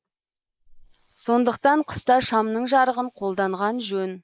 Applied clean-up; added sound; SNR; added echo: neural mask model Resemble Enhance denoiser.